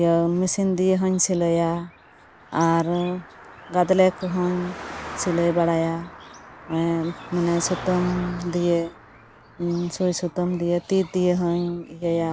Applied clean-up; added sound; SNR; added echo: none; Car passing by; 17 dB; none.